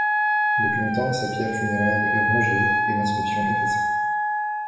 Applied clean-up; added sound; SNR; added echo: none; Wind instrument, woodwind instrument; -5 dB; reverberation time 0.9 s.